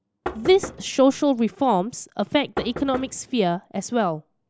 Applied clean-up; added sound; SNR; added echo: none; Knock; 14 dB; none.